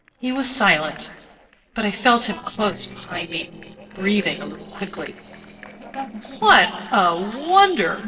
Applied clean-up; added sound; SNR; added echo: neural separator model SepFormer DNS4.